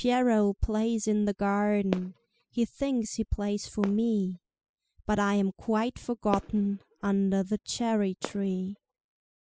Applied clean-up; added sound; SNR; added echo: classical method spectral subtraction.